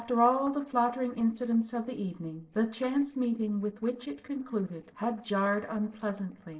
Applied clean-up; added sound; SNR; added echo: neural separator model SepFormer DNS4.